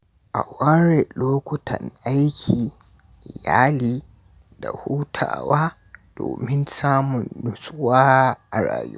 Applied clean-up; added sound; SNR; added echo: none; none; none; none.